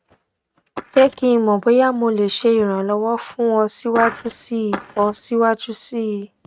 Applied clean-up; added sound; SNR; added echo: neural mask model RNNoise.